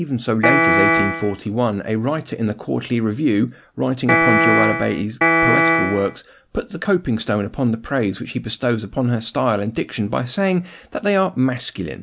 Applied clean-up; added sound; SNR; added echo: none; Piano; -4 dB; none.